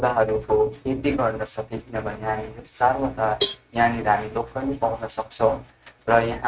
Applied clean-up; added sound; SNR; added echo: neural mask model RNNoise.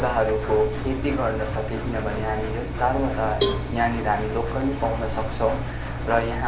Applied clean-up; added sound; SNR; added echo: none; Engine + Cowbell; 2 dB; none.